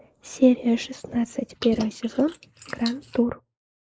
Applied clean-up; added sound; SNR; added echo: neural mask model Resemble Enhance denoiser.